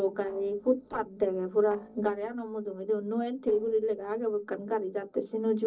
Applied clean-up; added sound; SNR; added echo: neural separator model SepFormer DNS4.